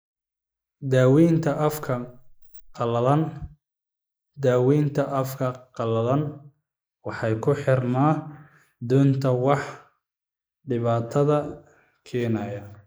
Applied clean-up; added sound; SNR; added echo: neural mask model Resemble Enhance denoiser.